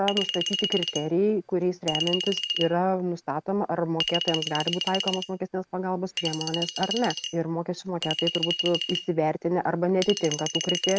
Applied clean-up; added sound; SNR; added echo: none; Chink, clink; 5 dB; none.